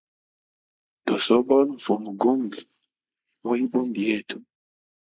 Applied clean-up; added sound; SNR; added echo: neural mask model Resemble Enhance denoiser.